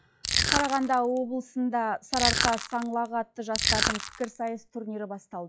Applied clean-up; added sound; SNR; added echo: classical method log-MMSE.